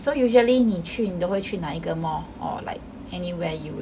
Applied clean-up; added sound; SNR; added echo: none; none; none; none.